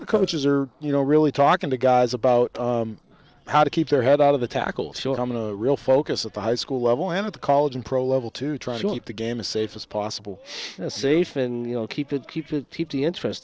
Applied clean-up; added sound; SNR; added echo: neural separator model SepFormer DNS4.